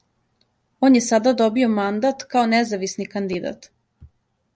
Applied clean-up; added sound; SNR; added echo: none; none; none; none.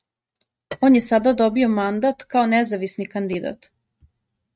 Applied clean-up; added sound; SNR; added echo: neural mask model RNNoise.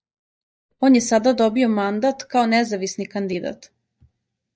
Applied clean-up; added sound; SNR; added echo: neural mask model DeepFilterNet 3.